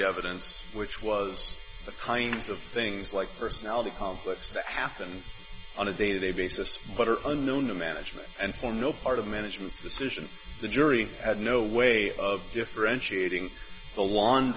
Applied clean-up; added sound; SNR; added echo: none; none; none; none.